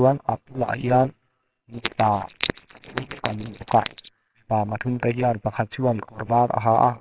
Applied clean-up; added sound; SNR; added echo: neural separator model SepFormer WHAMR!.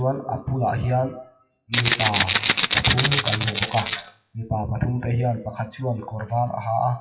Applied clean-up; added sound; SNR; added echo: classical method WPE with log-MMSE.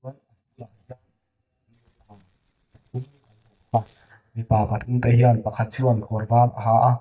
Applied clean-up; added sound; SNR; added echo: neural mask model DeepFilterNet 3.